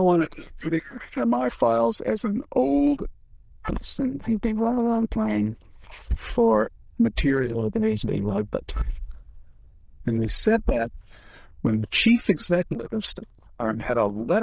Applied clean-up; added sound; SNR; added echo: neural diffusion model UNIVERSE++.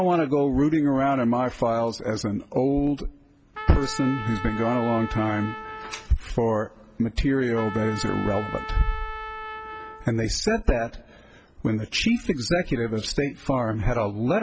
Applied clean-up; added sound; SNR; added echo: none; Trumpet; 12 dB; none.